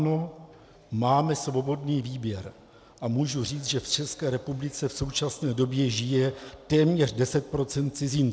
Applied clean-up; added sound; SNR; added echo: none; none; none; none.